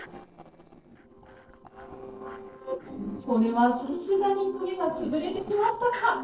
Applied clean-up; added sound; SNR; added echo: neural separator model SepFormer DNS4.